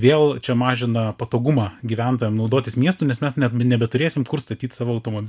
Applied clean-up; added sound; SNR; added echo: none; none; none; none.